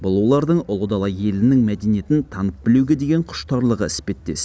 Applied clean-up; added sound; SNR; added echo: none; none; none; none.